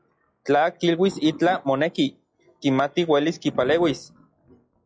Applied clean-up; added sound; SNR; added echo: classical method log-MMSE.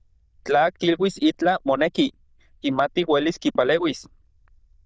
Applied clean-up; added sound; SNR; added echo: neural diffusion model UNIVERSE++.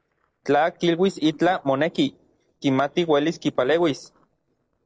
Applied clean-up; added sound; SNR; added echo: neural separator model SepFormer DNS4.